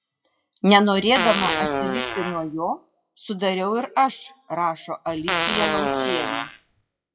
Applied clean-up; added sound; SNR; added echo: classical method WPE with log-MMSE.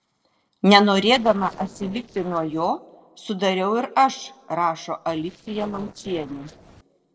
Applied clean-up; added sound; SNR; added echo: neural separator model SepFormer DNS4.